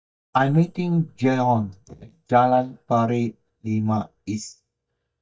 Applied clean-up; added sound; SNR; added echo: neural mask model DeepFilterNet 3.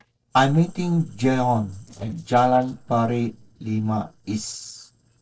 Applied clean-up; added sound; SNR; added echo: neural separator model SepFormer DNS4.